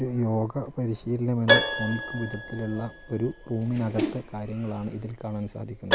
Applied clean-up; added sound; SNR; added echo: none; Keyboard (musical); 2 dB; none.